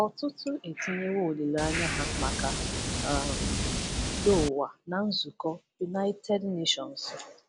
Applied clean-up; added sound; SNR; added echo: none; Water; 0 dB; none.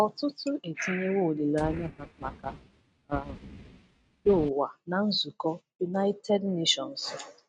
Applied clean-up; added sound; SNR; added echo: neural mask model RNNoise.